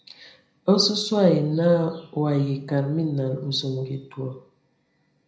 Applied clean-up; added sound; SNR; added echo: none; none; none; reverberation time 0.5 s.